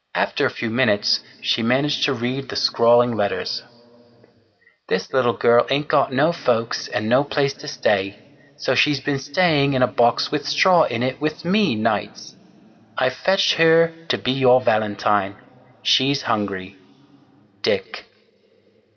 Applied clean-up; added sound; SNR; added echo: none; none; none; reverberation time 1.6 s.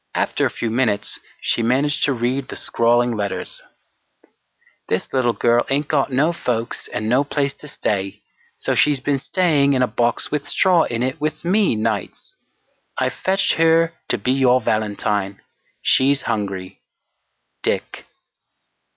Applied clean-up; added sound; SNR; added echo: none; none; none; none.